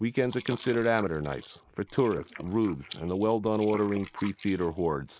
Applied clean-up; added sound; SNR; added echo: neural mask model Resemble Enhance denoiser.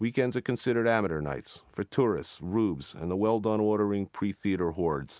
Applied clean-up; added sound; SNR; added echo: none; none; none; none.